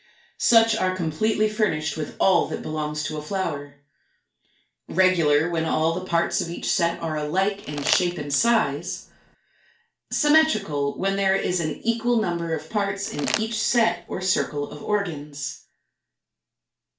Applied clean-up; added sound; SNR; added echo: none; Crumpling, crinkling; 11 dB; reverberation time 0.3 s.